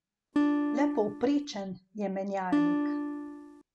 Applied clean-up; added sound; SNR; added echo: none; Acoustic guitar; -4 dB; none.